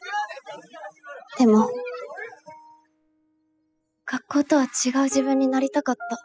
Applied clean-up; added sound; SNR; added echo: classical method spectral subtraction.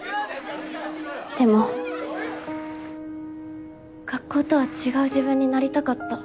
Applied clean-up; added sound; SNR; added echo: none; Insect; 20 dB; none.